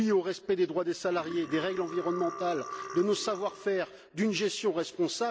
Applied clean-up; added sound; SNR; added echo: none; Burping, eructation; 12 dB; none.